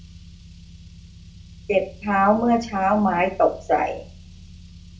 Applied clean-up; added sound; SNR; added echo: none; Car; 19 dB; reverberation time 0.3 s.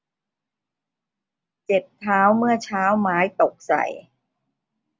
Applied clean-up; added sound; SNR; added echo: none; none; none; none.